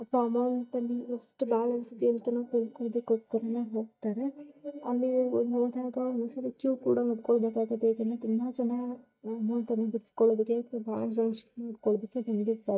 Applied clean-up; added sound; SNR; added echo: neural mask model DeepFilterNet 3.